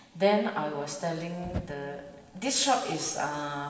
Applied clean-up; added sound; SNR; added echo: none; Fire; 16 dB; reverberation time 1.4 s.